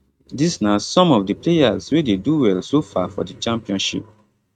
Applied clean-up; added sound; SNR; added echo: neural mask model RNNoise.